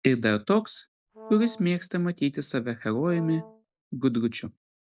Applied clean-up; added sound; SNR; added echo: none; Brass instrument; 18 dB; none.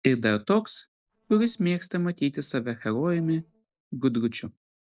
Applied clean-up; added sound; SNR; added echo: neural separator model SepFormer DNS4.